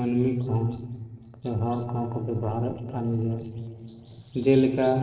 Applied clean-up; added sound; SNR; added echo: neural separator model SepFormer DNS4.